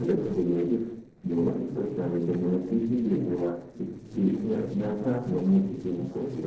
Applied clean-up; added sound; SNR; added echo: neural separator model SepFormer DNS4.